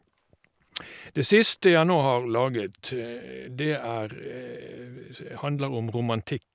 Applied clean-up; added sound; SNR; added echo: none; none; none; none.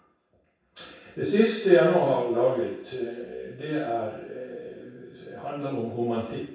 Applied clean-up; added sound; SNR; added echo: none; none; none; reverberation time 0.7 s.